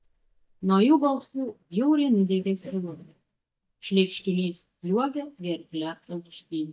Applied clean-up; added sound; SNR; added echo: neural mask model DeepFilterNet 3.